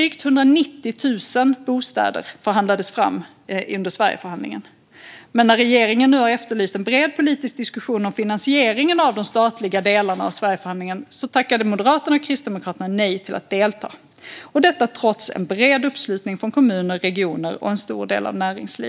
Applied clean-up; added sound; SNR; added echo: none; none; none; none.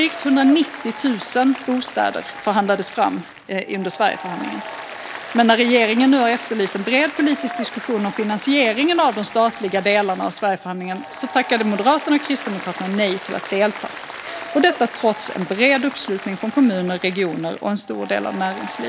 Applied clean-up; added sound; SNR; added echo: none; Applause; 13 dB; none.